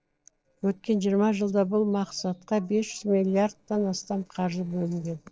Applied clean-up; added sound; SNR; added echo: neural separator model SepFormer DNS4.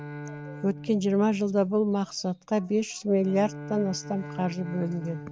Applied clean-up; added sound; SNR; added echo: neural mask model RNNoise.